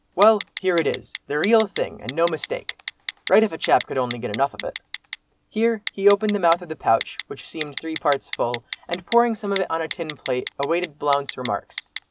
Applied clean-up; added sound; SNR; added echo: none; Telephone; 12 dB; none.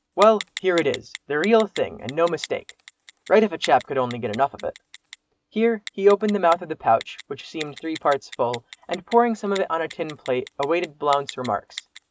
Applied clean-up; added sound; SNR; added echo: neural mask model RNNoise.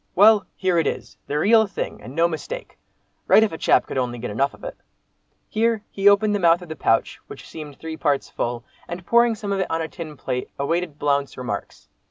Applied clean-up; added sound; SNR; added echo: none; none; none; none.